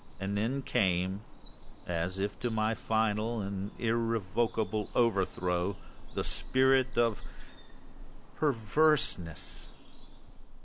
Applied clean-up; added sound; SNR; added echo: none; Bird vocalization, bird call, bird song; 9 dB; none.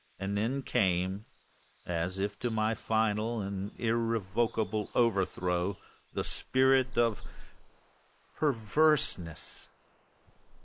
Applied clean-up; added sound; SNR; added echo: neural mask model Resemble Enhance denoiser.